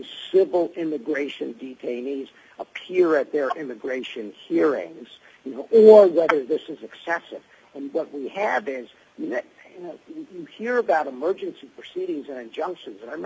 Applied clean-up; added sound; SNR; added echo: none; none; none; none.